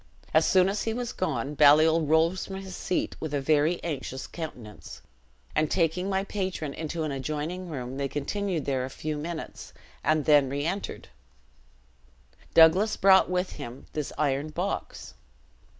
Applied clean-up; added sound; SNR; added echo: none; none; none; none.